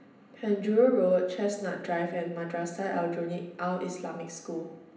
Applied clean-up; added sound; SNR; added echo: none; none; none; reverberation time 0.8 s.